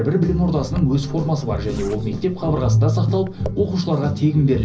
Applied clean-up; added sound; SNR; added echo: none; Zipper (clothing); 17 dB; reverberation time 0.5 s.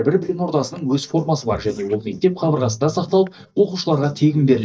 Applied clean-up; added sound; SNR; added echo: neural mask model DeepFilterNet 3.